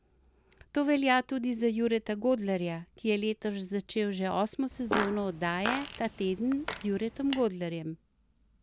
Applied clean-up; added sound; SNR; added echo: none; Fart; 7 dB; none.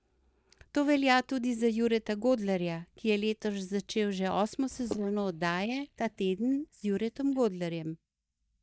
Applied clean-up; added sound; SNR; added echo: neural mask model DeepFilterNet 3.